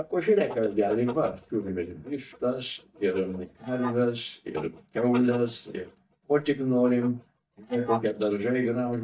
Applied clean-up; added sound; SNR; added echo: neural mask model DeepFilterNet 3.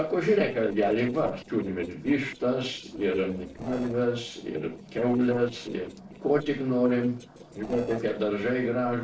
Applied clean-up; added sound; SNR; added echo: neural separator model SepFormer DNS4.